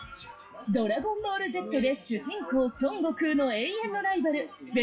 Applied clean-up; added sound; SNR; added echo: classical method WPE with log-MMSE.